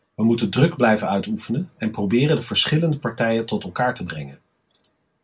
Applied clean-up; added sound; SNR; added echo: none; none; none; none.